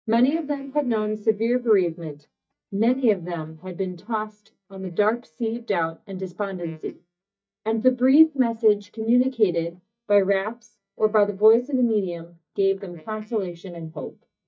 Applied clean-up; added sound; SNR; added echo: neural mask model DeepFilterNet 3.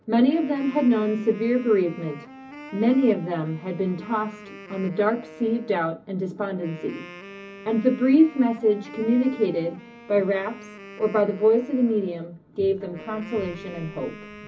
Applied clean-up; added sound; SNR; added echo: none; Wind instrument, woodwind instrument; 18 dB; reverberation time 0.4 s.